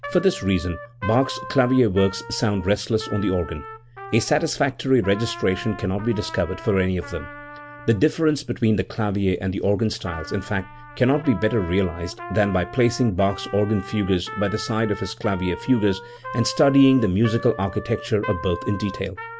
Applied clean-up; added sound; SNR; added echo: none; Trumpet; 15 dB; none.